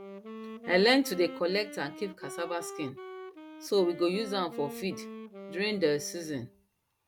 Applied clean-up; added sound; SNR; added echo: none; Wind instrument, woodwind instrument; 13 dB; none.